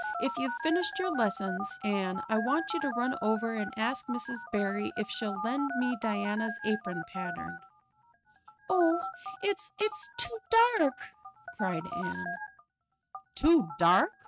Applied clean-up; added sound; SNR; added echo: neural mask model RNNoise.